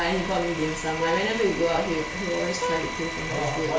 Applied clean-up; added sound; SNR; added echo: none; Domestic sounds, home sounds + Vehicle horn, car horn, honking; 5 dB; none.